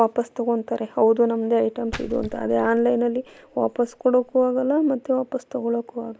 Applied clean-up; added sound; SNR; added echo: none; Splash, splatter; 19 dB; none.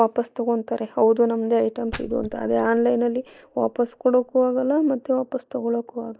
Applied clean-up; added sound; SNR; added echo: neural mask model DeepFilterNet 3.